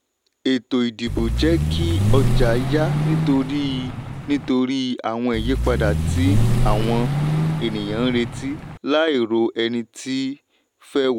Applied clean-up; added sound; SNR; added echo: none; Vehicle; -2 dB; none.